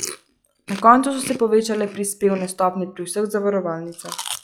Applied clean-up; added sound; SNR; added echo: classical method log-MMSE.